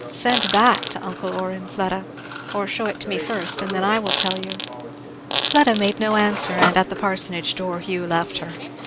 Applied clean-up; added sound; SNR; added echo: none; Fart + Mechanisms; 5 dB; none.